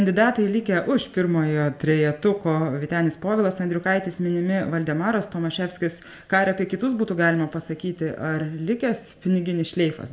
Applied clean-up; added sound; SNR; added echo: none; none; none; reverberation time 1.0 s.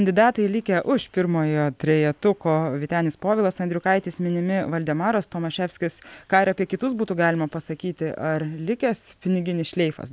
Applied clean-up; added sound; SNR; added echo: none; none; none; none.